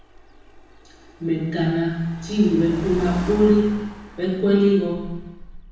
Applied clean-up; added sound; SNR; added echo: none; Car; 15 dB; reverberation time 1.1 s.